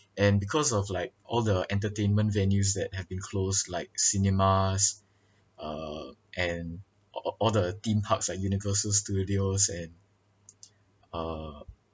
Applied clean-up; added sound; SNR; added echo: none; none; none; none.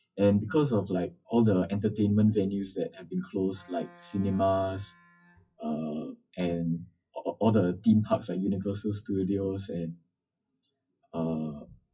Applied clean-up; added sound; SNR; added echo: classical method WPE with log-MMSE.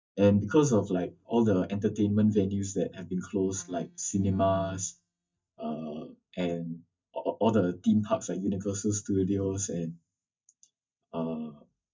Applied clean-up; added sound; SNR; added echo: neural mask model DeepFilterNet 3.